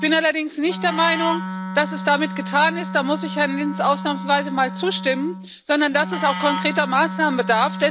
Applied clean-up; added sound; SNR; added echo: none; Wind instrument, woodwind instrument; 8 dB; none.